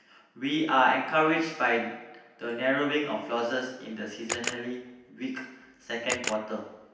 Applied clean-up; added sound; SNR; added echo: none; Camera; 9 dB; reverberation time 0.9 s.